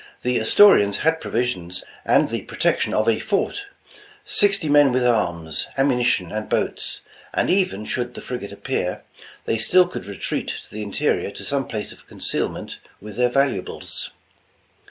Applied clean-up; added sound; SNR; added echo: none; none; none; none.